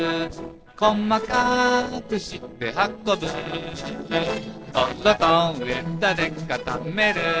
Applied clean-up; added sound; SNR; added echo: neural separator model SepFormer DNS4.